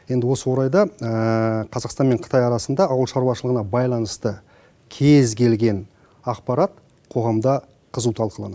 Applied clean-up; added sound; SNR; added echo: none; none; none; none.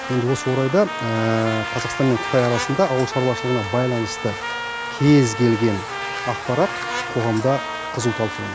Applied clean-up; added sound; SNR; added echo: none; Trumpet + Buzz; 7 dB; none.